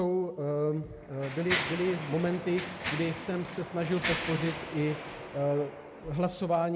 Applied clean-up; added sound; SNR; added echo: none; Mechanisms; 8 dB; none.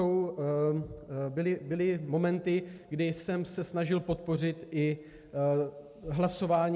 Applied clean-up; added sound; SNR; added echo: none; none; none; none.